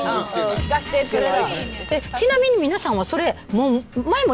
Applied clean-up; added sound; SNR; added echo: none; Guitar + Bicycle; 19 dB; none.